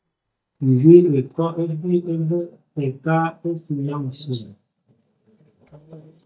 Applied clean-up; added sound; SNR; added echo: neural mask model DeepFilterNet 3.